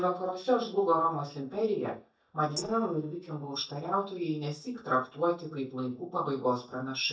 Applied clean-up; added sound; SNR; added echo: neural mask model DeepFilterNet 3.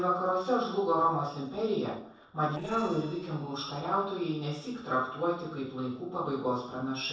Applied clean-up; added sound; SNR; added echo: neural separator model SepFormer DNS4.